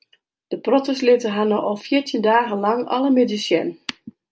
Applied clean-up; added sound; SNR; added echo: none; none; none; none.